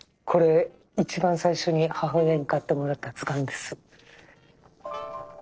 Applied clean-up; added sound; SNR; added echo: neural separator model SepFormer DNS4.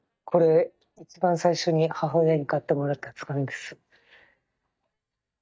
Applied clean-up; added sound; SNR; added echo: neural mask model DeepFilterNet 3.